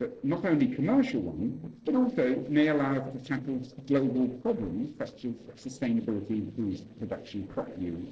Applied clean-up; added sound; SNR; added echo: neural separator model SepFormer DNS4.